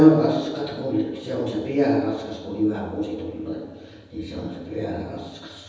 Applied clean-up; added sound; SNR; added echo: none; none; none; reverberation time 1.1 s.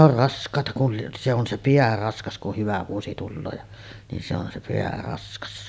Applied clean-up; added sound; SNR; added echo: none; none; none; none.